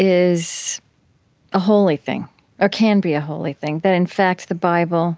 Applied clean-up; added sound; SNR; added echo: none; none; none; none.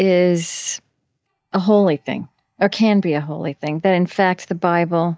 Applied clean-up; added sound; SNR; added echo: neural mask model DeepFilterNet 3.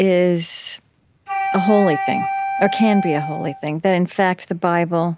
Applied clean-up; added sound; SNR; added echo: none; Wind instrument, woodwind instrument; 5 dB; none.